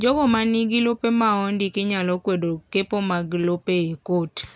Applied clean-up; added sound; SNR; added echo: none; none; none; none.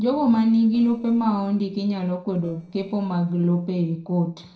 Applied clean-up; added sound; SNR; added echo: neural separator model SepFormer DNS4.